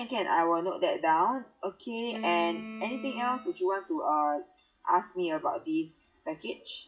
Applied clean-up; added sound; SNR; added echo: classical method WPE with log-MMSE.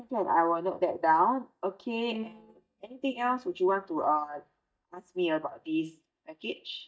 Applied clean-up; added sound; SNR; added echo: neural mask model DeepFilterNet 3.